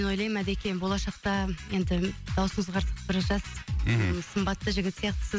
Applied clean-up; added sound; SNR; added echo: none; none; none; none.